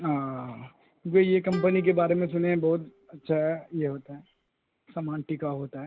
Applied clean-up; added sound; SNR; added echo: none; Plucked string instrument; 17 dB; none.